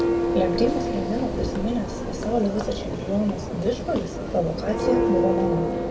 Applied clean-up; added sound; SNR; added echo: none; Church bell; 0 dB; reverberation time 2.5 s.